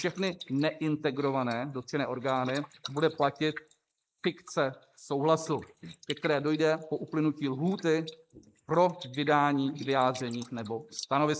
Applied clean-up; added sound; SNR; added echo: neural mask model Resemble Enhance denoiser.